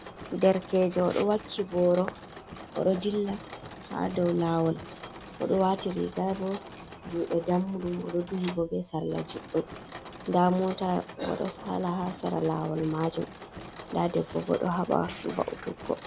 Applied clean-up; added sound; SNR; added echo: none; Mechanisms; 15 dB; none.